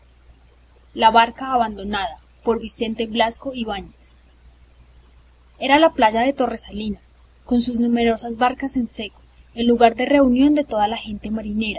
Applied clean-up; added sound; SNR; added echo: none; none; none; none.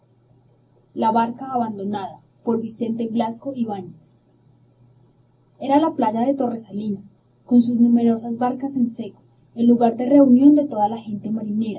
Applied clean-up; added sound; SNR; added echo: none; none; none; reverberation time 0.4 s.